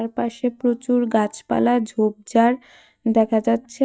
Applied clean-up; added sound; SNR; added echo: neural mask model DeepFilterNet 3.